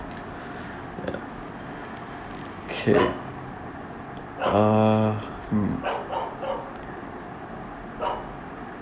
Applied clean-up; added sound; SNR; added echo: none; Bark; 8 dB; none.